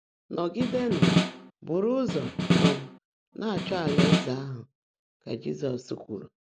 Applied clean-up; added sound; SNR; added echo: none; Snare drum; -5 dB; none.